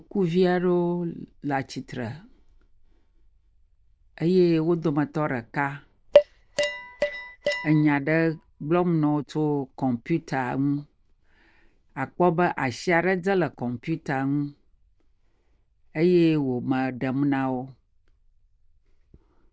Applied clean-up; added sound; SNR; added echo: neural diffusion model UNIVERSE++.